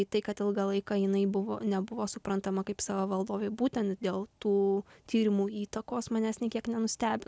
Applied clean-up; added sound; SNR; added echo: none; none; none; none.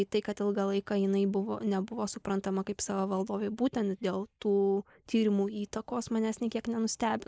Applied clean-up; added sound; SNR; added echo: neural mask model Resemble Enhance denoiser.